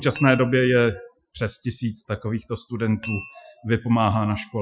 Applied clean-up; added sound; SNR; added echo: classical method Wiener filter.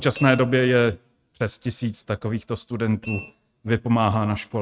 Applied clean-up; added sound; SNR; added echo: neural mask model RNNoise.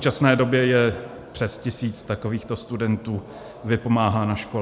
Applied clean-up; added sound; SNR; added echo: none; none; none; none.